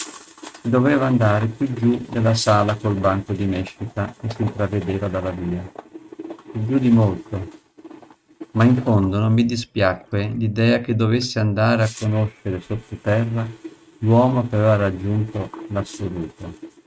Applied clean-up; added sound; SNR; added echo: neural mask model RNNoise.